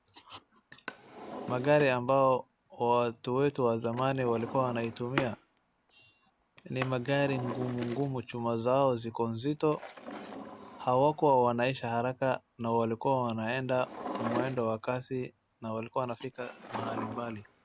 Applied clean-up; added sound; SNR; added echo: none; Drawer open or close; 13 dB; none.